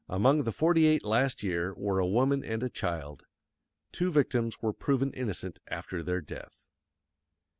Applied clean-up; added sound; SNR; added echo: none; none; none; none.